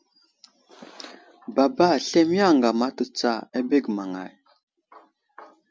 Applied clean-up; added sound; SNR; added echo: none; none; none; none.